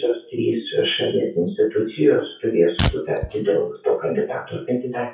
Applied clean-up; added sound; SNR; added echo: classical method WPE with log-MMSE.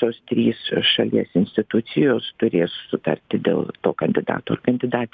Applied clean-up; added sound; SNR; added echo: none; none; none; none.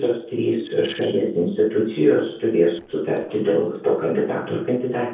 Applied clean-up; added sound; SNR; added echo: neural separator model SepFormer DNS4.